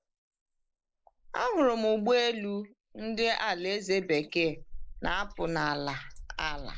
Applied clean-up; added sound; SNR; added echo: neural mask model Resemble Enhance denoiser.